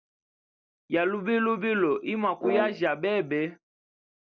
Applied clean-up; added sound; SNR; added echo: none; Brass instrument; 6 dB; none.